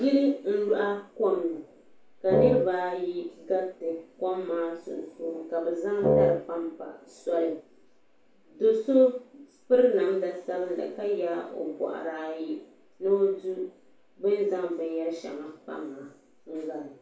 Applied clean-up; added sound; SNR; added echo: none; Wind instrument, woodwind instrument; -4 dB; reverberation time 0.3 s.